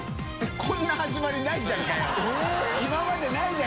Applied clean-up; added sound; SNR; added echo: none; none; none; none.